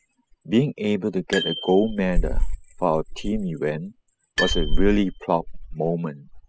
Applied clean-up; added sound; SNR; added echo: classical method spectral subtraction.